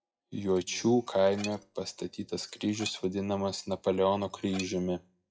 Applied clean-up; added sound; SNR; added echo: classical method WPE with log-MMSE.